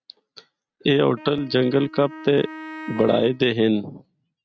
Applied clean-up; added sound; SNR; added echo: neural mask model RNNoise.